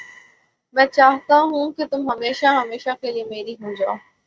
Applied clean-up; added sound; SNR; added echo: neural mask model RNNoise.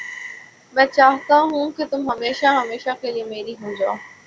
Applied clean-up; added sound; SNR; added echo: none; Frog; 18 dB; none.